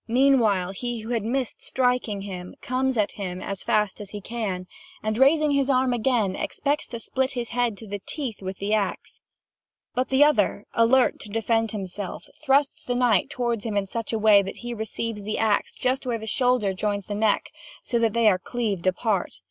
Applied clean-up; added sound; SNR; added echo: none; none; none; none.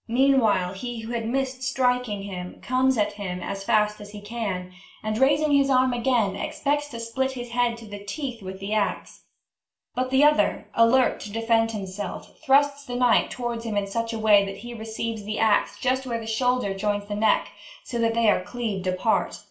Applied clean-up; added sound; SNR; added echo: none; none; none; reverberation time 0.4 s.